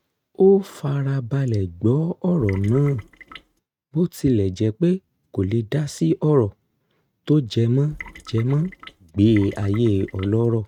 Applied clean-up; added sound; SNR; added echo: neural mask model RNNoise.